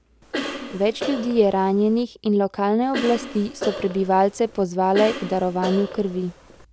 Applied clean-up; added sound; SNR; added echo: none; Cough; 10 dB; none.